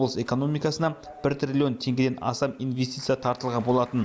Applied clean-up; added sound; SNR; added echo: none; none; none; none.